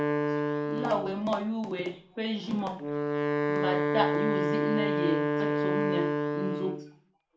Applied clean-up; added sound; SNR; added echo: none; Wind instrument, woodwind instrument; -3 dB; reverberation time 0.4 s.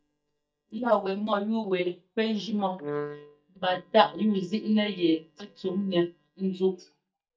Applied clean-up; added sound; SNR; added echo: neural mask model DeepFilterNet 3.